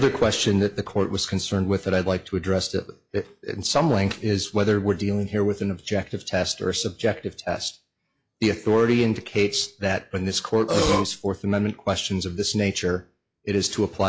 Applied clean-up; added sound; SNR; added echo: classical method log-MMSE.